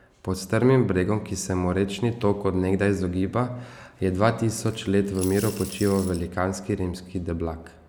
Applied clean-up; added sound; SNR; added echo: none; Coin (dropping) / Glass; 16 dB; none.